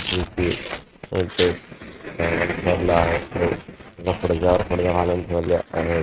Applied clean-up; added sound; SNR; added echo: neural mask model RNNoise.